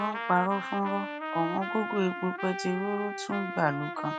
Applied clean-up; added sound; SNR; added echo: none; Trumpet; 6 dB; none.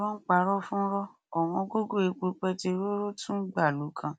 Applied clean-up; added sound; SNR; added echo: none; none; none; none.